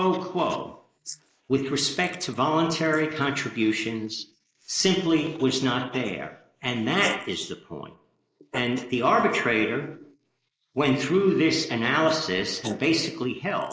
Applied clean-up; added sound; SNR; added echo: neural mask model Resemble Enhance denoiser.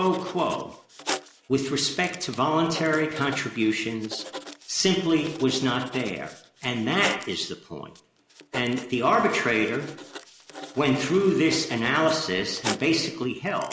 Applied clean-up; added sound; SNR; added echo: none; Writing; 14 dB; none.